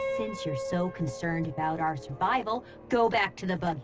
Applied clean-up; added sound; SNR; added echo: none; Piano; 9 dB; none.